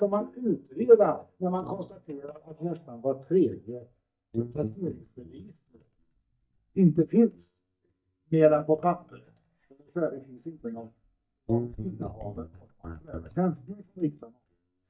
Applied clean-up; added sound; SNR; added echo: neural mask model DeepFilterNet 3.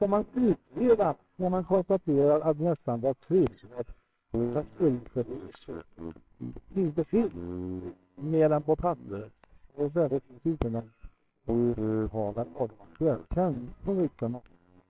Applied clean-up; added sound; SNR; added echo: neural separator model SepFormer WHAMR!.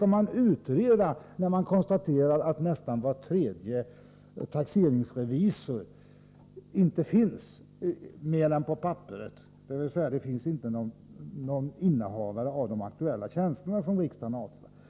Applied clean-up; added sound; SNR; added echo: none; none; none; none.